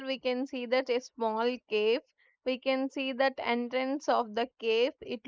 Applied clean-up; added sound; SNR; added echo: neural mask model Resemble Enhance denoiser.